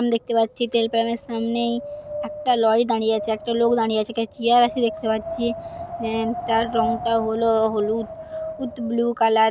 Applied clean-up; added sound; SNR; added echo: none; Wind; 11 dB; none.